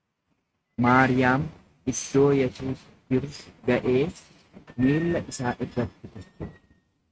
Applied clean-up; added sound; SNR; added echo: neural mask model RNNoise.